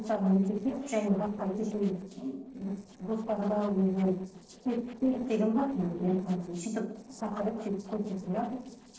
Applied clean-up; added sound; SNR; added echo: neural separator model SepFormer DNS4.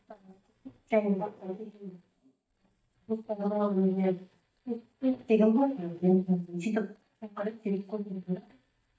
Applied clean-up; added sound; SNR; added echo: neural mask model DeepFilterNet 3.